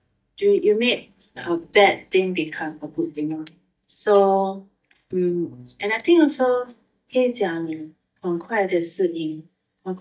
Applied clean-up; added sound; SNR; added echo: neural mask model DeepFilterNet 3.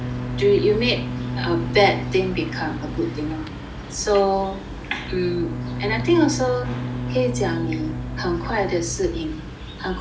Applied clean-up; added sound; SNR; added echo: none; Bowed string instrument; 7 dB; none.